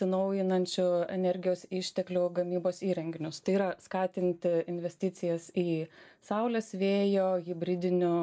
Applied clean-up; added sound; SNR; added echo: neural mask model Resemble Enhance denoiser.